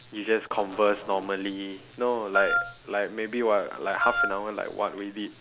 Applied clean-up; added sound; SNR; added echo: none; Wind instrument, woodwind instrument; 0 dB; none.